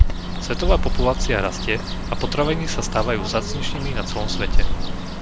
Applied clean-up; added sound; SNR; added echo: none; Bird; -5 dB; none.